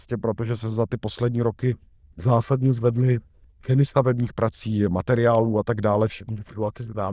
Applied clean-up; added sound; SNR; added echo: neural diffusion model UNIVERSE++.